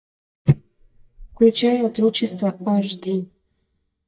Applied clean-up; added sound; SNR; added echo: neural mask model DeepFilterNet 3.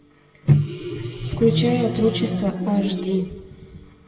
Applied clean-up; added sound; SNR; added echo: none; Microwave oven; -1 dB; reverberation time 1.3 s.